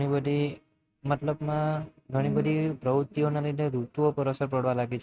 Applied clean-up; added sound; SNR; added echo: neural mask model RNNoise.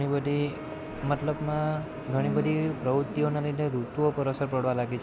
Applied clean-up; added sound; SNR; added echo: none; Wind instrument, woodwind instrument; 17 dB; none.